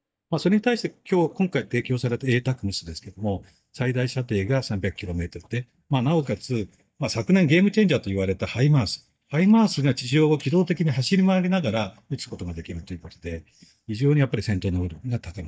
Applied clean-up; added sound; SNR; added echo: neural mask model DeepFilterNet 3.